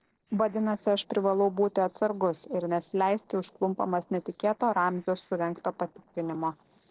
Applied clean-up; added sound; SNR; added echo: neural separator model SepFormer DNS4.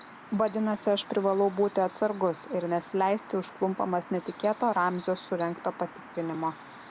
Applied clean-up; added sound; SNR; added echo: none; Chirp, tweet; 18 dB; none.